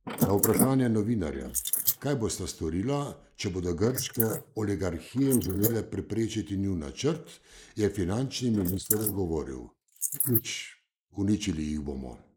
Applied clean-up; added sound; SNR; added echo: neural mask model Resemble Enhance denoiser.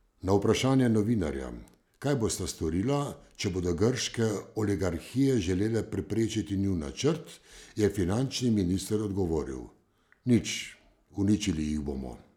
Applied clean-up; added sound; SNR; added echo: none; none; none; none.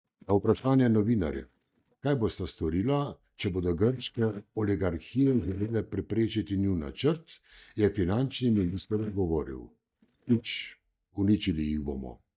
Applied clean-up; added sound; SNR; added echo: neural mask model DeepFilterNet 3.